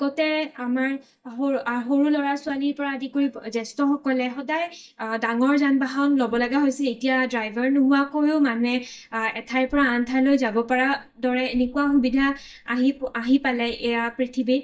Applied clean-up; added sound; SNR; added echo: neural mask model DeepFilterNet 3.